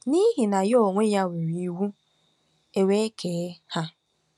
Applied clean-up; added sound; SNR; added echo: none; none; none; none.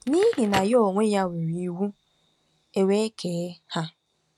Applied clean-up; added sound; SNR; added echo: none; Crackle; 16 dB; none.